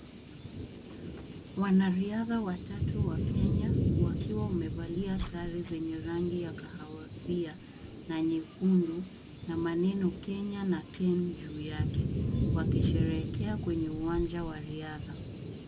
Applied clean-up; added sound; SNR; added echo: none; Thunder / Cricket; 0 dB; none.